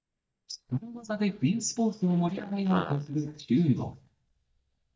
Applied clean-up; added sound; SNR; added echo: neural mask model DeepFilterNet 3.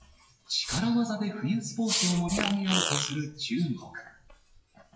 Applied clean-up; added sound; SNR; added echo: classical method WPE with log-MMSE.